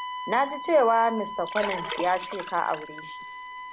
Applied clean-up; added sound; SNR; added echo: none; Bowed string instrument + Liquid; 8 dB; none.